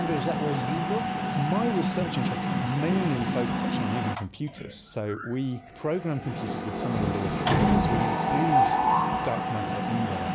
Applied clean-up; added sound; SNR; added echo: none; Mechanisms; -4 dB; none.